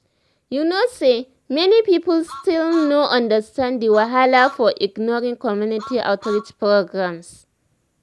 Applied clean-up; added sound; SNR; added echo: none; Truck; 19 dB; none.